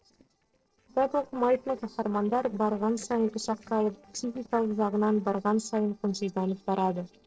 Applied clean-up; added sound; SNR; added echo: neural separator model SepFormer DNS4.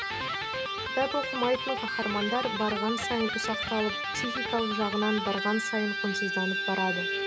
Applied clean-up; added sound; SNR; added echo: none; Electric guitar; 1 dB; none.